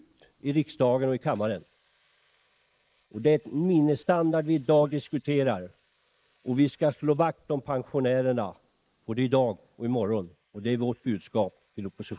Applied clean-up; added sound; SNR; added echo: neural mask model Resemble Enhance denoiser.